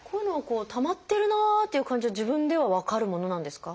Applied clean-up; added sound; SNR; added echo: none; none; none; none.